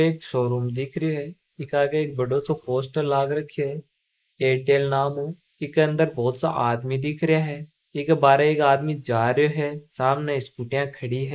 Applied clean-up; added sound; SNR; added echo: neural mask model Resemble Enhance denoiser.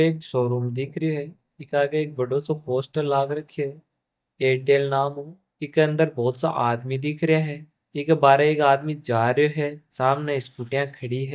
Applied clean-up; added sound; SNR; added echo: neural mask model DeepFilterNet 3.